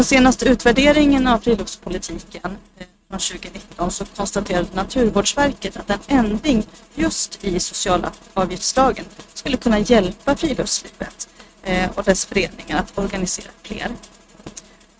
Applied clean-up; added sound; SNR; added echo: neural mask model RNNoise.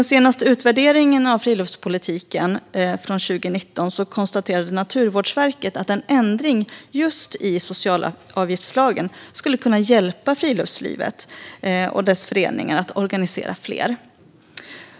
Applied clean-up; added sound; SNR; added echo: none; none; none; none.